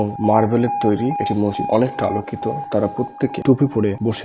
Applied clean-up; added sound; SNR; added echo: none; Alarm; 9 dB; none.